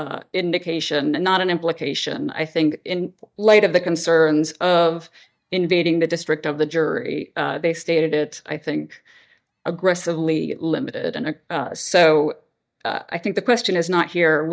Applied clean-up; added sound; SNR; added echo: neural mask model DeepFilterNet 3.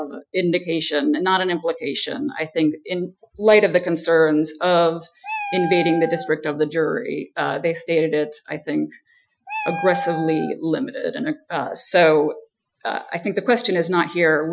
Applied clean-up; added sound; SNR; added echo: classical method Wiener filter.